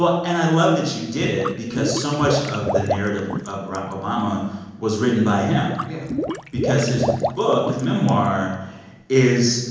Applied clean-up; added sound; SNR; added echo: none; Liquid; 7 dB; reverberation time 1.0 s.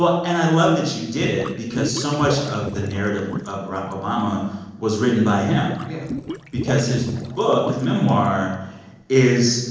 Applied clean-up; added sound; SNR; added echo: neural separator model SepFormer DNS4.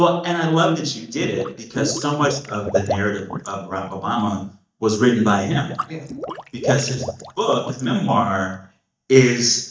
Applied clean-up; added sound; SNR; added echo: neural mask model DeepFilterNet 3.